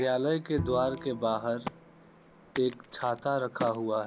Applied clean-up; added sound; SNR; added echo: none; Crack + Bowed string instrument; 11 dB; none.